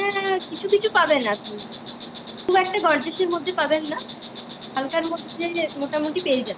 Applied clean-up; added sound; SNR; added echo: none; Insect; 11 dB; none.